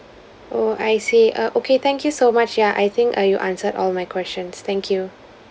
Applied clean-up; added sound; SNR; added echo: none; none; none; none.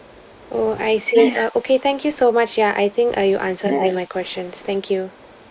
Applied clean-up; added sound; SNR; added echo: neural mask model Resemble Enhance denoiser.